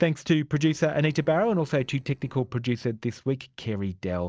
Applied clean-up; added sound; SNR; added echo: neural separator model SepFormer DNS4.